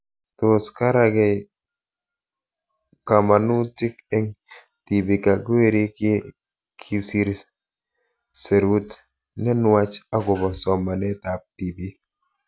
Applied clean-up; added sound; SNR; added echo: none; none; none; none.